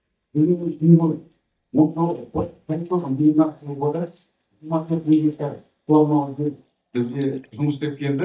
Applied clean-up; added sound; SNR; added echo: neural mask model DeepFilterNet 3.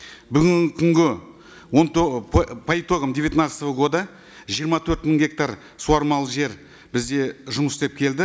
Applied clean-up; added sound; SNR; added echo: none; none; none; none.